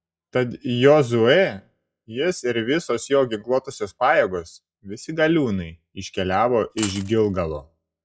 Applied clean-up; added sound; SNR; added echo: classical method log-MMSE.